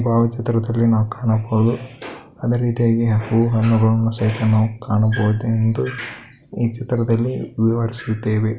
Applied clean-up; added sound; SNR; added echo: none; none; none; none.